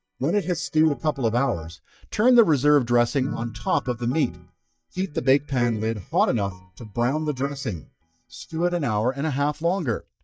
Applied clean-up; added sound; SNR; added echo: neural mask model DeepFilterNet 3.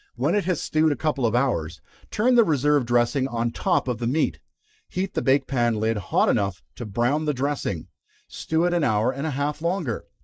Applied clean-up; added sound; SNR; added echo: neural mask model Resemble Enhance denoiser.